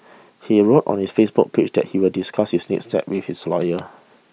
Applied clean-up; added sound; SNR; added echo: none; none; none; none.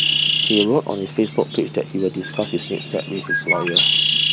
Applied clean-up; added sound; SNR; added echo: none; Bird; -1 dB; none.